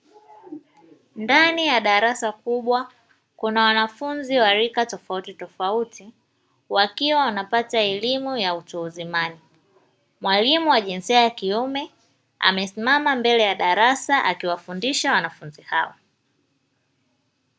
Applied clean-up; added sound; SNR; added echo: none; none; none; none.